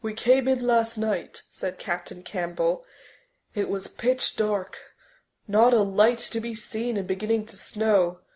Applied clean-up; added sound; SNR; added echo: none; none; none; none.